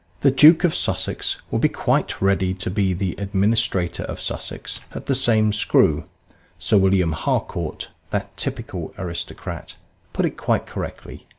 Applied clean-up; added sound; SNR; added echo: none; none; none; none.